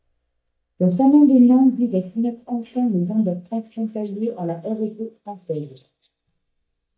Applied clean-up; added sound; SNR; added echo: neural mask model DeepFilterNet 3.